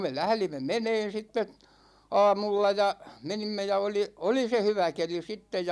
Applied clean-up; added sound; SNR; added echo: none; none; none; none.